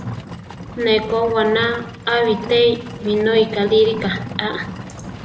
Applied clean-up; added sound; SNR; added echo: none; Livestock, farm animals, working animals; 12 dB; none.